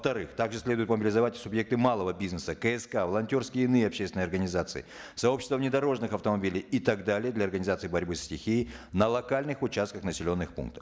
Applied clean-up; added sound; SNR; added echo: none; none; none; none.